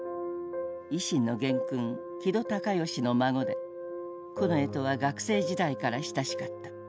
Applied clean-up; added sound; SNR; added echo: none; none; none; none.